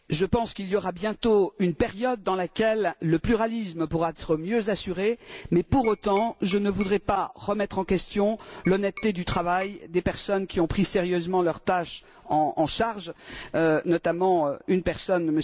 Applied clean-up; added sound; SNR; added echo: none; Tap; 17 dB; none.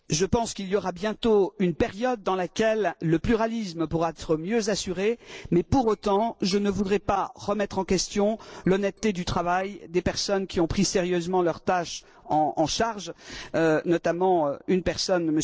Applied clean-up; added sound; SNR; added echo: neural separator model SepFormer DNS4.